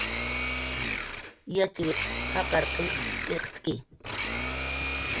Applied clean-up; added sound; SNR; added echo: none; Domestic sounds, home sounds; -2 dB; none.